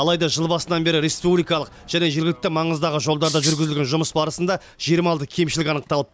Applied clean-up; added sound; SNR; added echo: none; Rattle (instrument); 7 dB; none.